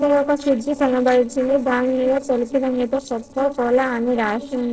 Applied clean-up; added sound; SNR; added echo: neural separator model SepFormer DNS4.